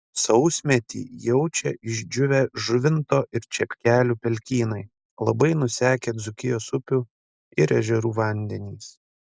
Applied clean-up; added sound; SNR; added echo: none; none; none; none.